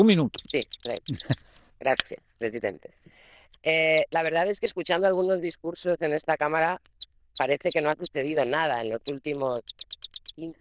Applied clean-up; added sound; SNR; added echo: neural diffusion model UNIVERSE++.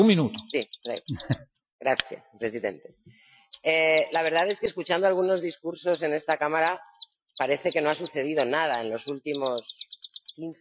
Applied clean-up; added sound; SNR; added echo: classical method Wiener filter.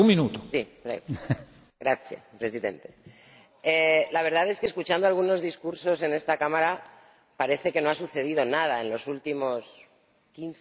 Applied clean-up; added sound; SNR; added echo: none; none; none; none.